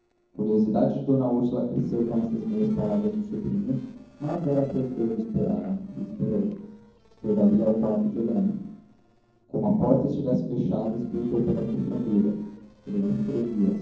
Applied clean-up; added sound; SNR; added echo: neural separator model SepFormer DNS4.